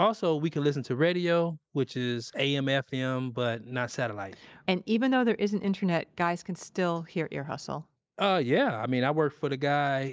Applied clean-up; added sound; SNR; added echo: neural mask model Resemble Enhance denoiser.